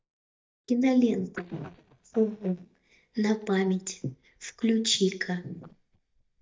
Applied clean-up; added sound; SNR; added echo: neural mask model DeepFilterNet 3.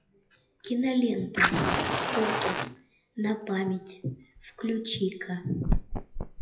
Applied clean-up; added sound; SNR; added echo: classical method WPE with log-MMSE.